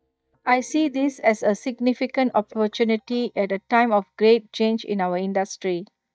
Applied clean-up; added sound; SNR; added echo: neural mask model DeepFilterNet 3.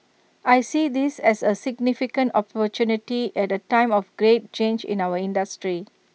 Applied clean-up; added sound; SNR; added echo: none; none; none; none.